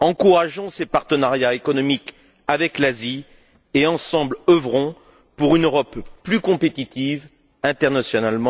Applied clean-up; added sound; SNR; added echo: none; none; none; none.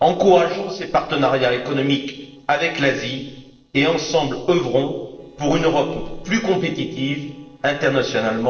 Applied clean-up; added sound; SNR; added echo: neural separator model SepFormer DNS4.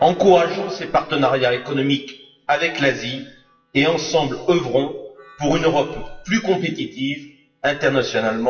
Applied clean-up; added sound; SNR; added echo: classical method WPE with log-MMSE.